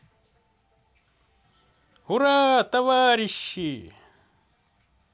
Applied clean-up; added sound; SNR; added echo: none; none; none; none.